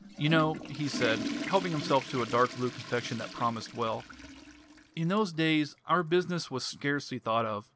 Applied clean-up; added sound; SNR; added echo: none; Toilet flush / Water; 11 dB; none.